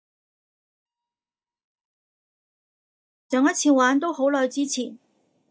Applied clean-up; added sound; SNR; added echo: neural mask model DeepFilterNet 3.